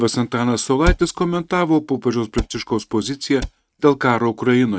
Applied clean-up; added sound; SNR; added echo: neural mask model RNNoise.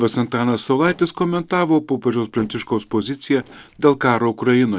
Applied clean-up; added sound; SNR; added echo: neural separator model SepFormer DNS4.